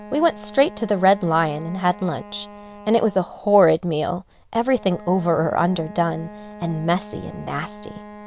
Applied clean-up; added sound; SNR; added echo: none; Wind instrument, woodwind instrument; 18 dB; none.